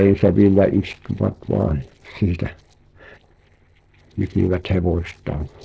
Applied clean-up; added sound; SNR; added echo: neural separator model SepFormer DNS4.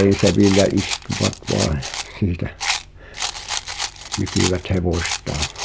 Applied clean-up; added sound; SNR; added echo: none; Rattle; 7 dB; none.